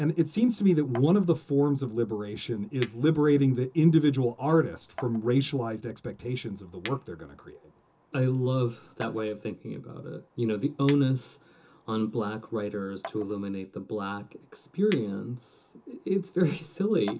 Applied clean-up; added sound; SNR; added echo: none; Chink, clink; 14 dB; reverberation time 0.2 s.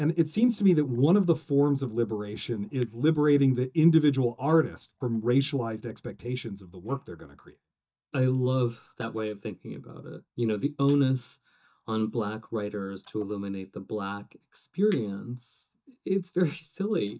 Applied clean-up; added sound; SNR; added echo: neural mask model DeepFilterNet 3.